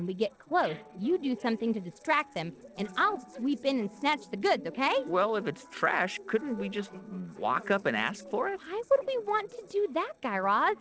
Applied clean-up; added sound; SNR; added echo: neural separator model SepFormer DNS4.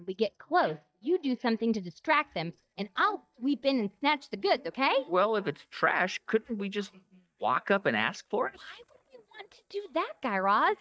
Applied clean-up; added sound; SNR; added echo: neural mask model DeepFilterNet 3.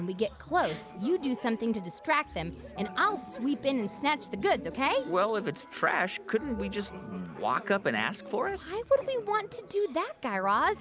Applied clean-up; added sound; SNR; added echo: none; none; none; none.